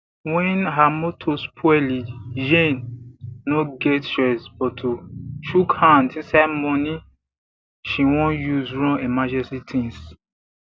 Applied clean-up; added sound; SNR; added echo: none; none; none; none.